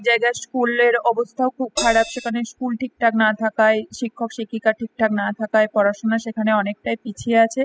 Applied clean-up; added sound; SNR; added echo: classical method spectral subtraction.